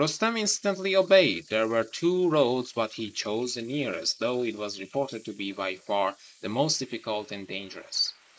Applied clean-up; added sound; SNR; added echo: neural mask model Resemble Enhance denoiser.